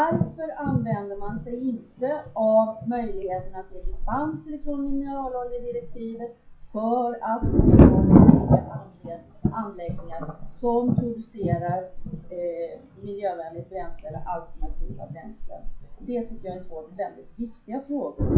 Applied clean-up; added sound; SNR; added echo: classical method WPE with log-MMSE.